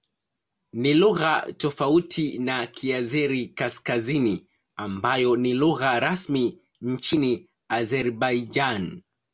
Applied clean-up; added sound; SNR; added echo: none; none; none; none.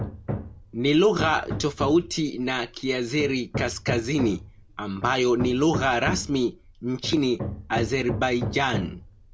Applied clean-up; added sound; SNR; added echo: none; Hammer; 9 dB; none.